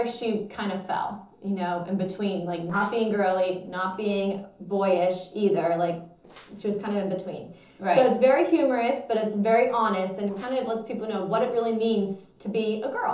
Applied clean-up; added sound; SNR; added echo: neural separator model SepFormer DNS4.